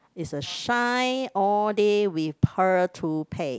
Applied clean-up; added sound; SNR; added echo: none; none; none; none.